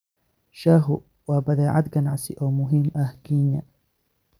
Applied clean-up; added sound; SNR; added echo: none; none; none; none.